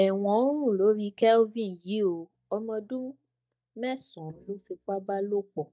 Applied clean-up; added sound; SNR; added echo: neural mask model DeepFilterNet 3.